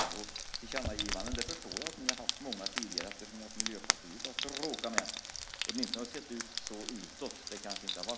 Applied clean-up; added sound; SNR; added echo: none; Frying (food); -5 dB; none.